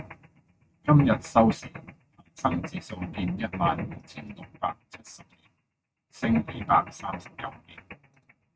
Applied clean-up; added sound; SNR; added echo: neural mask model RNNoise.